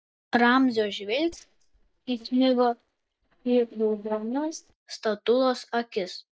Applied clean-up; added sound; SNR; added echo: neural mask model DeepFilterNet 3.